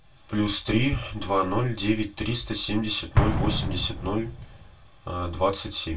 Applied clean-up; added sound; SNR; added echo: none; Explosion; 7 dB; reverberation time 0.2 s.